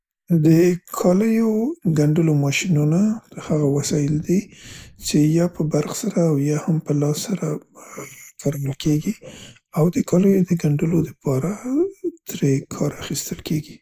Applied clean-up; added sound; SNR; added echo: neural mask model Resemble Enhance denoiser.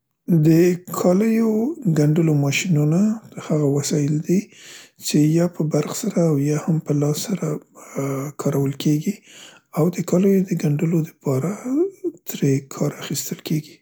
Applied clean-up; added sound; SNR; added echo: none; none; none; none.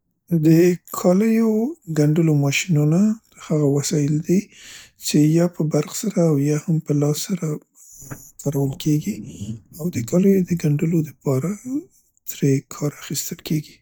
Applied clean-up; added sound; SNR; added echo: neural mask model DeepFilterNet 3.